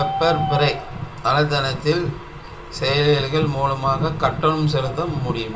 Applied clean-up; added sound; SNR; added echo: none; Bird; 11 dB; reverberation time 0.2 s.